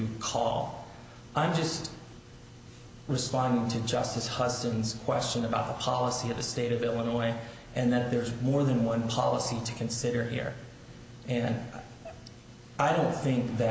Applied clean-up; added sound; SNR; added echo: none; none; none; none.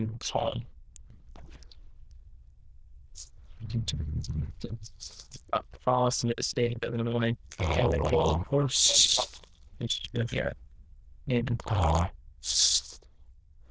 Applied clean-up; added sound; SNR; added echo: neural diffusion model UNIVERSE++.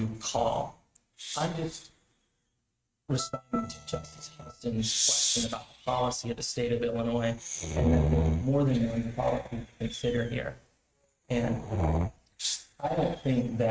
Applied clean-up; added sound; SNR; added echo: neural mask model RNNoise.